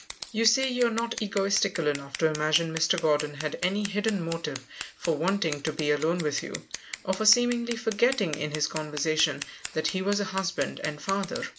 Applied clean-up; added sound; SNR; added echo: none; Scissors; 13 dB; none.